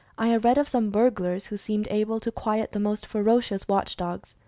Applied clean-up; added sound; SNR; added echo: none; none; none; none.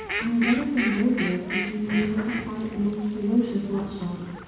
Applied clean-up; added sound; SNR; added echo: none; Fowl; 9 dB; reverberation time 1.2 s.